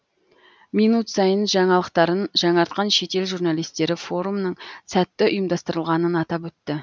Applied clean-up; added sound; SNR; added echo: none; none; none; none.